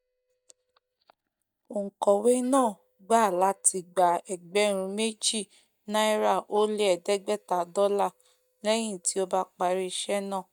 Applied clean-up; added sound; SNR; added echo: neural mask model DeepFilterNet 3.